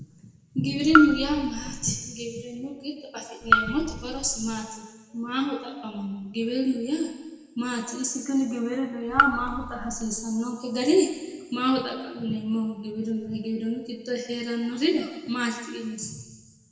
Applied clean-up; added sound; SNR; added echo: none; Raindrop / Drip; 0 dB; reverberation time 1.3 s.